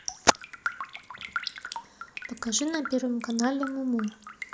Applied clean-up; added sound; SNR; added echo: none; Raindrop; 9 dB; none.